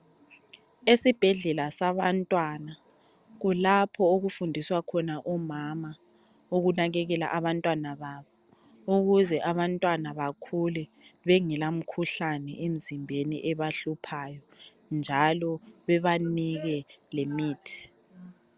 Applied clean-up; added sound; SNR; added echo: none; none; none; none.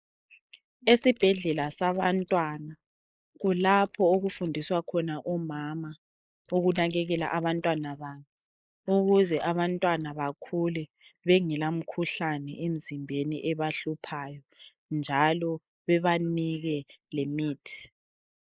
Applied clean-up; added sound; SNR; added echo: neural mask model Resemble Enhance denoiser.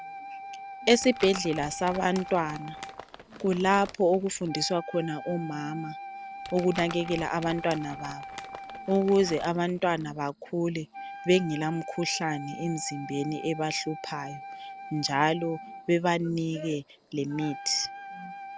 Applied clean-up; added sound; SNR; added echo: none; Crumpling, crinkling + Wind instrument, woodwind instrument; 13 dB; none.